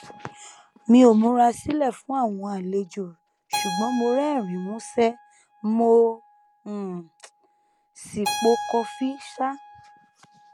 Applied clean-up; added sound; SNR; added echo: none; Keyboard (musical); 13 dB; none.